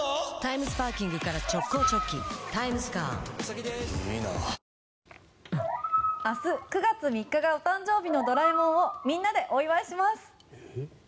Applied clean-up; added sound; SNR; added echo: none; Animal; 4 dB; none.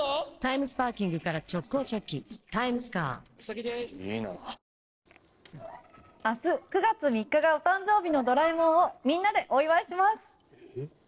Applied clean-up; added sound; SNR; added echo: neural separator model SepFormer DNS4.